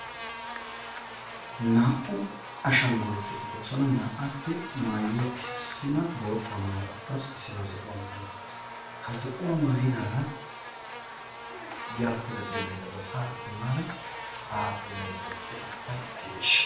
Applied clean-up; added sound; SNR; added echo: none; Buzz; 8 dB; reverberation time 0.5 s.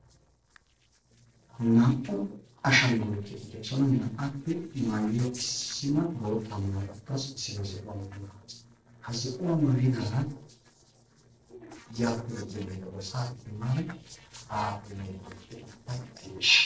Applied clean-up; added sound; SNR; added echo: neural separator model SepFormer DNS4.